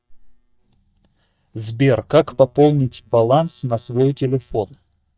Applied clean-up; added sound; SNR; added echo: neural mask model DeepFilterNet 3.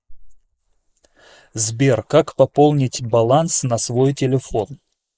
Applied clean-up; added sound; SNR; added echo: neural mask model Resemble Enhance denoiser.